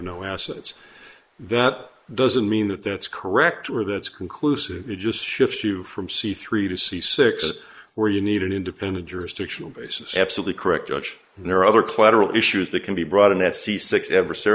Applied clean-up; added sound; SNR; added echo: neural mask model Resemble Enhance denoiser.